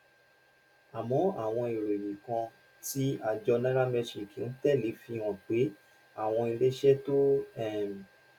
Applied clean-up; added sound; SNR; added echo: none; none; none; none.